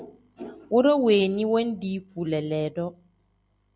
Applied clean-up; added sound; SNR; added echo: none; none; none; none.